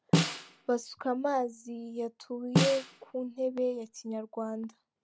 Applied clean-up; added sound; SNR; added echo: none; Snare drum; -1 dB; none.